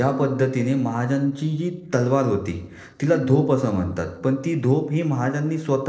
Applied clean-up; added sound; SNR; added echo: neural separator model SepFormer DNS4.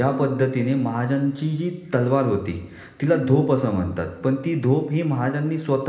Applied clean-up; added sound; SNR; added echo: none; Piano; 12 dB; reverberation time 1.0 s.